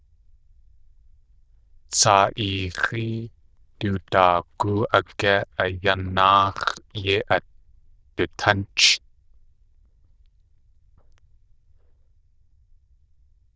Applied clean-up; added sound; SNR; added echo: neural diffusion model UNIVERSE++.